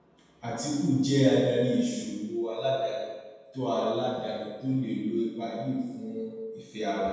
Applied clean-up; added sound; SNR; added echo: none; none; none; reverberation time 1.2 s.